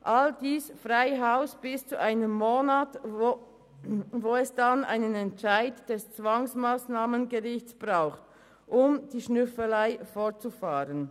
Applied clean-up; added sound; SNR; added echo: none; none; none; none.